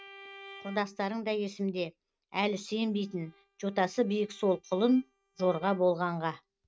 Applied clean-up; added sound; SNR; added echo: neural mask model RNNoise.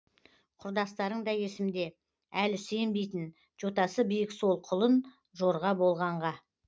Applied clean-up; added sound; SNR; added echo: none; none; none; none.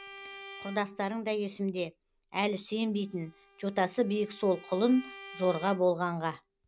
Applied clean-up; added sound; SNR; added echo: none; Bowed string instrument; 19 dB; none.